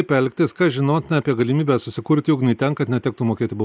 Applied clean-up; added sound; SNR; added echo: none; none; none; none.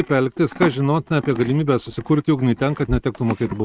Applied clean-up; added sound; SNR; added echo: neural mask model RNNoise.